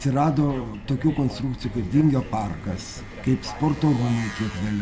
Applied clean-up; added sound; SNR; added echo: none; Engine; 20 dB; none.